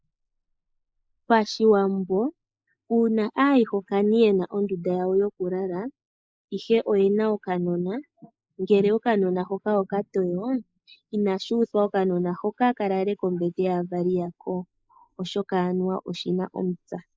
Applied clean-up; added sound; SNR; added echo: neural mask model Resemble Enhance denoiser.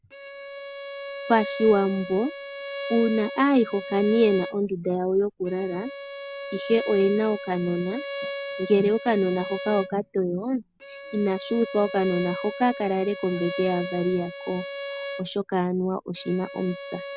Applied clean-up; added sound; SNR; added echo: none; Bowed string instrument; 9 dB; none.